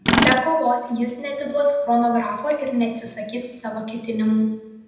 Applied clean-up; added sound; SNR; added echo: none; Tools; 4 dB; reverberation time 0.8 s.